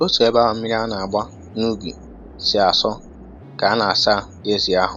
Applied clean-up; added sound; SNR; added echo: none; Musical instrument + Chatter / Traffic noise, roadway noise / Train; 20 dB; none.